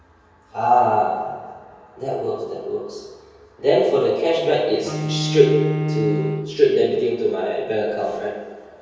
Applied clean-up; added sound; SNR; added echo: none; Bowed string instrument; 5 dB; reverberation time 1.2 s.